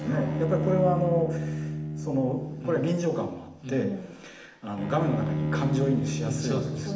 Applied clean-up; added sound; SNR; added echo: none; Bowed string instrument; 3 dB; reverberation time 0.8 s.